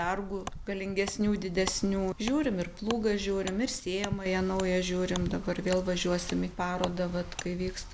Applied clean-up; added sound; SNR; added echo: none; Wood; 15 dB; none.